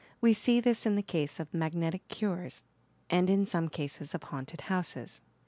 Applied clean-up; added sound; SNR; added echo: none; none; none; none.